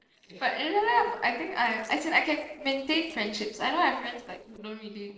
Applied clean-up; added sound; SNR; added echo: neural separator model SepFormer DNS4.